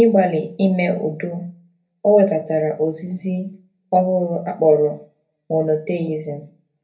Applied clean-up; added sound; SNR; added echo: none; none; none; reverberation time 0.3 s.